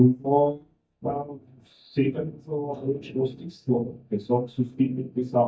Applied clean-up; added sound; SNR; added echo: neural mask model DeepFilterNet 3.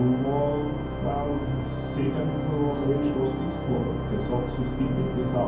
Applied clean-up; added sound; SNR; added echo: none; Organ; 2 dB; reverberation time 0.9 s.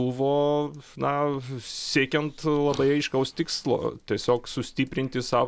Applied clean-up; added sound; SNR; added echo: none; none; none; none.